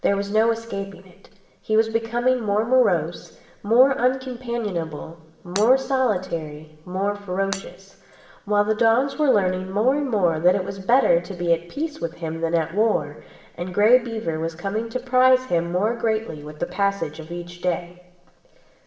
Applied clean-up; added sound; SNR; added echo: none; Shatter; 17 dB; reverberation time 0.9 s.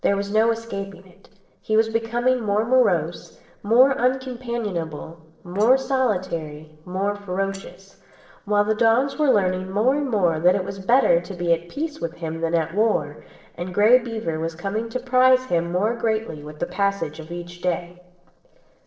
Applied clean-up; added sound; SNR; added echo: neural separator model SepFormer DNS4.